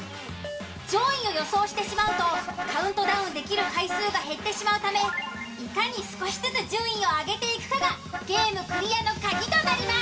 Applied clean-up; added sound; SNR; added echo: none; Vehicle horn, car horn, honking; 10 dB; reverberation time 2.3 s.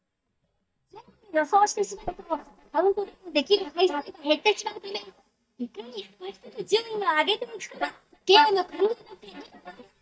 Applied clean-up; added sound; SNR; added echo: neural mask model DeepFilterNet 3.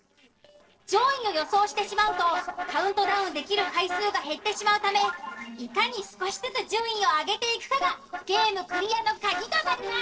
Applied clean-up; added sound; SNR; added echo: neural separator model SepFormer DNS4.